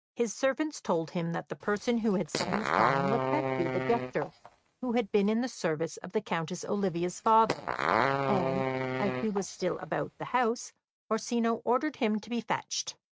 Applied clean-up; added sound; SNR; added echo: neural mask model RNNoise.